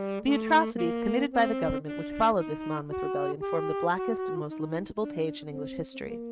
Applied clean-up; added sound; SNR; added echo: neural mask model RNNoise.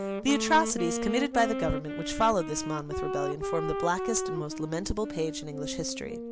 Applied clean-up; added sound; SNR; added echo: none; Wind instrument, woodwind instrument; 4 dB; none.